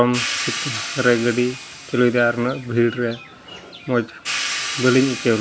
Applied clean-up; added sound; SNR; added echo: none; Hi-hat; 9 dB; none.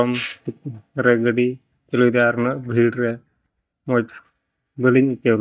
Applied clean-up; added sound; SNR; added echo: neural mask model DeepFilterNet 3.